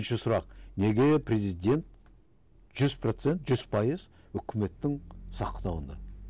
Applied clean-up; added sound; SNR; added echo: none; none; none; none.